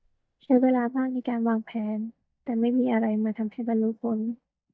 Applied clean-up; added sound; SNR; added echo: neural mask model DeepFilterNet 3.